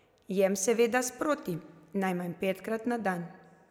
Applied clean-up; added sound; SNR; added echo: none; none; none; none.